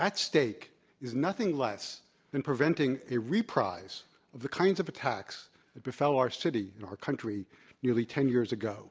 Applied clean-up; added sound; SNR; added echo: none; none; none; none.